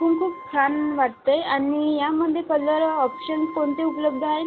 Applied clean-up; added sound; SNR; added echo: none; Wind instrument, woodwind instrument; 17 dB; none.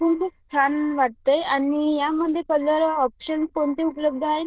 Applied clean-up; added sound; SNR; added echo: neural diffusion model UNIVERSE++.